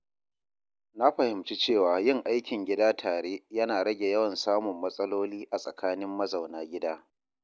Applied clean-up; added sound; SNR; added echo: none; none; none; none.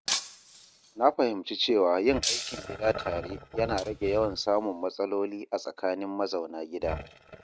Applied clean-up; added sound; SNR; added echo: neural mask model RNNoise.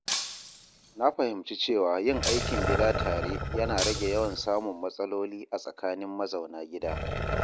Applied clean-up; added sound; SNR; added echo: none; Shatter + Growling; 3 dB; none.